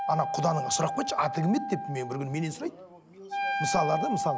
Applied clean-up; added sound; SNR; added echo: none; Wind instrument, woodwind instrument; 3 dB; none.